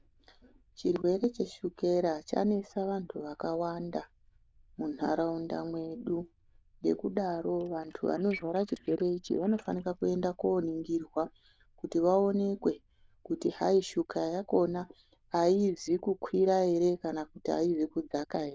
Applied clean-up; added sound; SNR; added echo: neural diffusion model UNIVERSE++.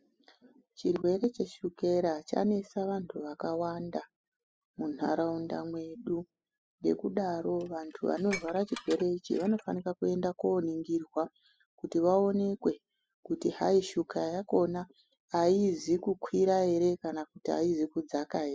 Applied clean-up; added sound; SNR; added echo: classical method spectral subtraction.